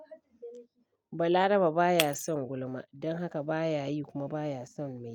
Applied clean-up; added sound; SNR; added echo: none; Shatter; 12 dB; none.